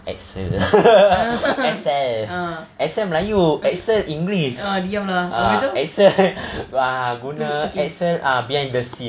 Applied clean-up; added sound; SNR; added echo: none; none; none; none.